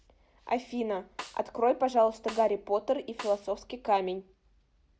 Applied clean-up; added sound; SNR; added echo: none; Snare drum; 15 dB; none.